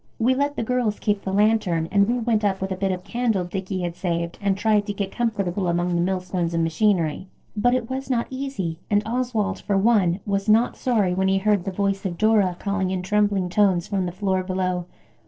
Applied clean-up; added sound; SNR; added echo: neural separator model SepFormer DNS4.